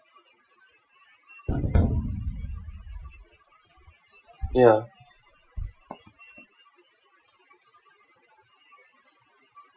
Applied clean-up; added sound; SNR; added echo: classical method Wiener filter.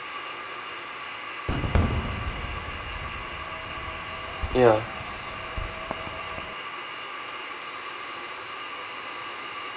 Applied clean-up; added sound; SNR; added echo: none; Fireworks; 3 dB; none.